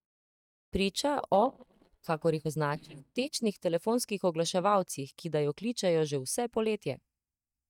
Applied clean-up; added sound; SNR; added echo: neural mask model DeepFilterNet 3.